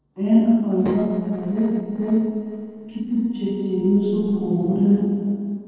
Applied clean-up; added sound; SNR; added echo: neural separator model SepFormer DNS4.